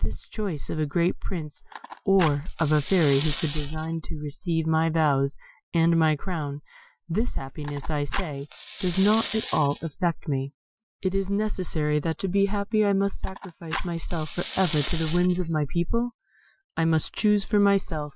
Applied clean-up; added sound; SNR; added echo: classical method Wiener filter.